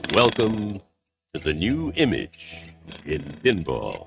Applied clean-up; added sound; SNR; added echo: neural mask model RNNoise.